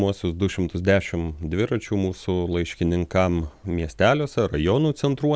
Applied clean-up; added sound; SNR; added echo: none; none; none; none.